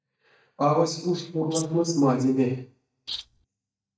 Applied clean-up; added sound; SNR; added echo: neural mask model DeepFilterNet 3.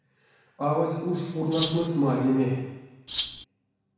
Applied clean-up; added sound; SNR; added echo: none; Rattle (instrument); -3 dB; reverberation time 1.1 s.